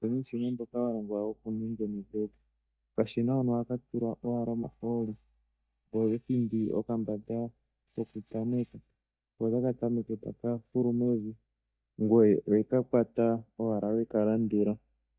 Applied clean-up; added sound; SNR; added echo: neural mask model DeepFilterNet 3.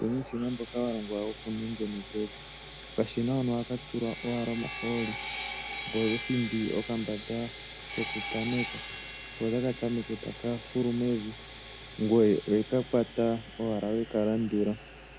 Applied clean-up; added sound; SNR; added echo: none; Sawing; 11 dB; none.